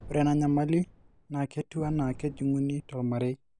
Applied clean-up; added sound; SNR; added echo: none; Boom; 18 dB; none.